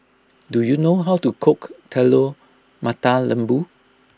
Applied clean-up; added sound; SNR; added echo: none; none; none; none.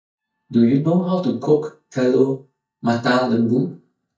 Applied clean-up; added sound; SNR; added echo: neural mask model DeepFilterNet 3.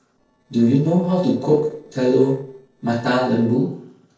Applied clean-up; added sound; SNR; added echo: neural separator model SepFormer DNS4.